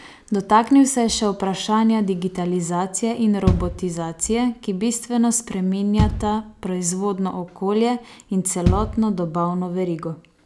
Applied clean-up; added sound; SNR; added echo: none; Bass drum; 5 dB; none.